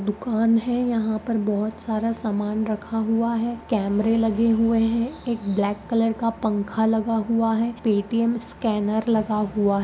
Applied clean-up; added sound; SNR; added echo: none; none; none; none.